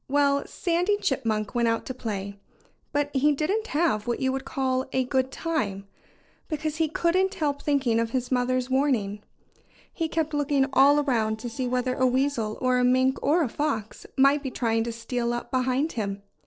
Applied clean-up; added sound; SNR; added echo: neural separator model SepFormer DNS4.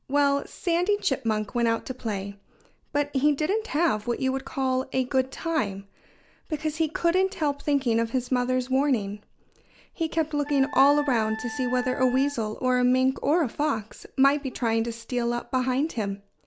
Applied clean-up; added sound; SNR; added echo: none; Wind instrument, woodwind instrument; 13 dB; none.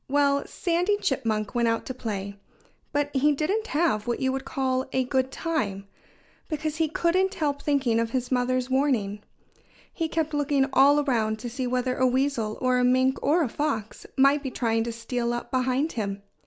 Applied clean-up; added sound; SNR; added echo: none; none; none; none.